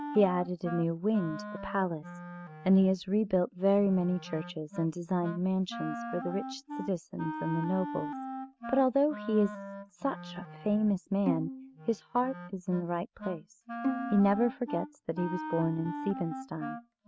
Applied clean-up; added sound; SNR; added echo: neural mask model RNNoise.